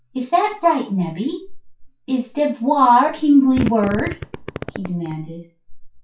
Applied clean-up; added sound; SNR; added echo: classical method WPE with log-MMSE.